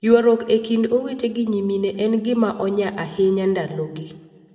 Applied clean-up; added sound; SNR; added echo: none; none; none; reverberation time 1.1 s.